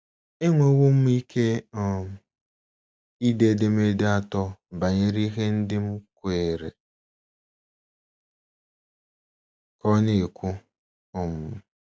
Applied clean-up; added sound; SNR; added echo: none; none; none; none.